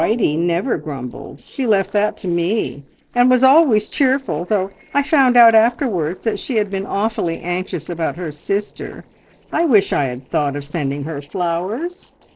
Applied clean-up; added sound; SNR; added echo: neural separator model SepFormer DNS4.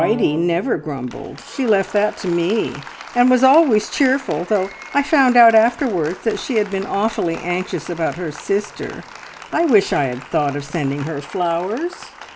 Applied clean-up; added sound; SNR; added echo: none; Applause; 17 dB; none.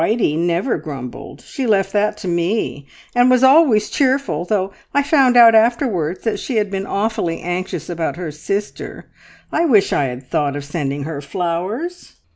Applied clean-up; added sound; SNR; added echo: none; none; none; none.